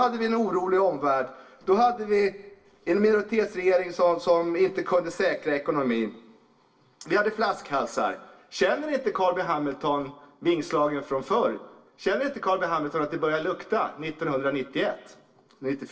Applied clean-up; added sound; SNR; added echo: neural separator model SepFormer DNS4.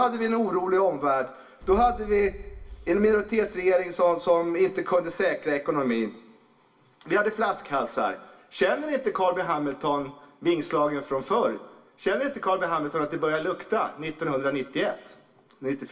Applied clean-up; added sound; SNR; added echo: none; Boom; 15 dB; reverberation time 0.2 s.